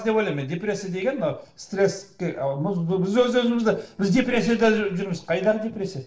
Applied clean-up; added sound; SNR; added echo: neural separator model SepFormer DNS4.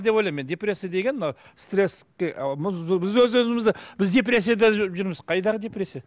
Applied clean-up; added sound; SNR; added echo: none; none; none; none.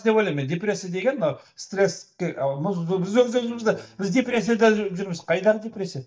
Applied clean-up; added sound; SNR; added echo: neural mask model DeepFilterNet 3.